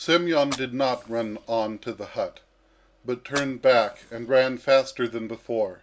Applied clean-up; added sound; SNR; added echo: none; Fire; 18 dB; none.